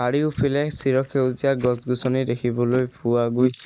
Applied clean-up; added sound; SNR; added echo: neural mask model Resemble Enhance denoiser.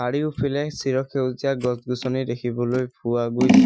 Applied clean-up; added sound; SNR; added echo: classical method Wiener filter.